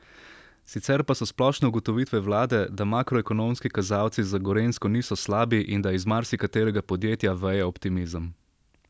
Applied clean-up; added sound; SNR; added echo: none; none; none; none.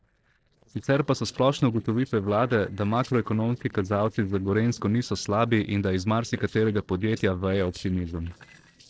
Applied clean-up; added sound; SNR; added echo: neural separator model SepFormer DNS4.